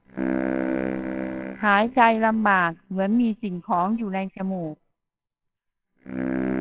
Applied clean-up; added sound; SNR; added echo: neural separator model SepFormer WHAMR!.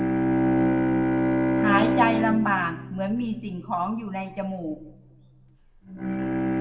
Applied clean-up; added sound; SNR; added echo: none; Bowed string instrument; -3 dB; reverberation time 0.6 s.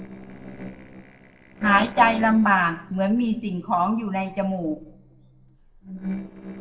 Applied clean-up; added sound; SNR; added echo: neural separator model SepFormer DNS4.